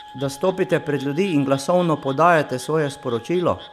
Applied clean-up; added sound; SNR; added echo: none; Wind instrument, woodwind instrument + Frog; 20 dB; none.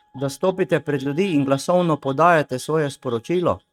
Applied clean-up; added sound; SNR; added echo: neural mask model RNNoise.